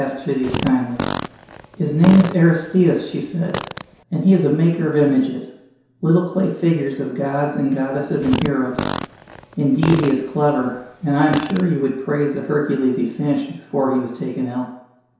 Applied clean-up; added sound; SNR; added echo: none; Fart; 9 dB; reverberation time 0.7 s.